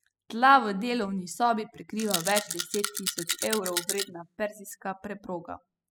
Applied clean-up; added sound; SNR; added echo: classical method spectral subtraction.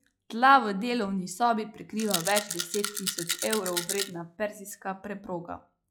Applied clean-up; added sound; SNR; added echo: classical method log-MMSE.